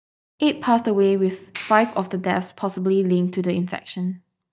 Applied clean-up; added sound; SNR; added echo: neural mask model DeepFilterNet 3.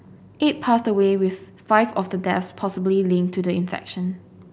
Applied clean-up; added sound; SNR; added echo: none; none; none; none.